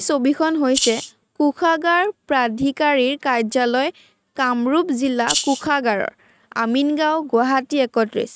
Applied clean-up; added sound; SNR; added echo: neural mask model RNNoise.